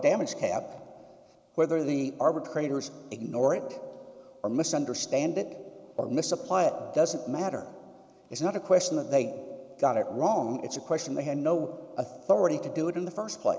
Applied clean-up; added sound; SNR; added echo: none; none; none; none.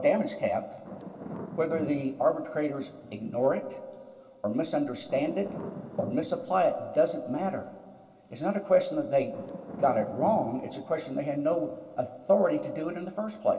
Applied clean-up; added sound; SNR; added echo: none; Thunder / Rain; 16 dB; reverberation time 0.2 s.